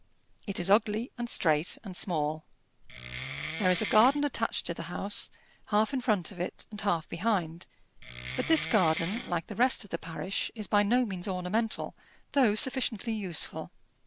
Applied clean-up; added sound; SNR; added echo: none; Wood; 9 dB; none.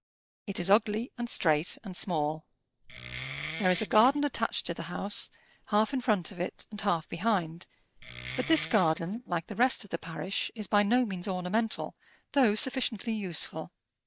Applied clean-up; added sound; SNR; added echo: neural mask model DeepFilterNet 3.